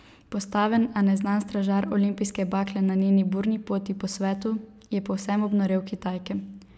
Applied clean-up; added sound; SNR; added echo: none; none; none; none.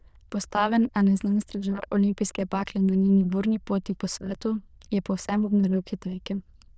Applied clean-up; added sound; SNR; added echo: neural diffusion model UNIVERSE++.